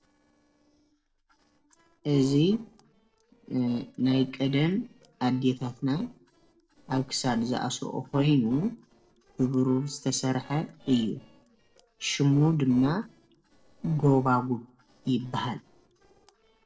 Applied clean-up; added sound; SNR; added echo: neural separator model SepFormer DNS4.